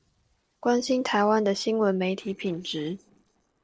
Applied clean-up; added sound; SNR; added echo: neural separator model SepFormer DNS4.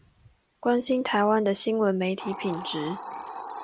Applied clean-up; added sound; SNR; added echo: none; Hiss; 14 dB; none.